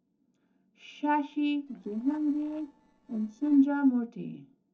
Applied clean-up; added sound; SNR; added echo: neural separator model SepFormer DNS4.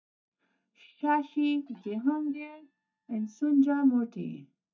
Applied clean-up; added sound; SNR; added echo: neural mask model DeepFilterNet 3.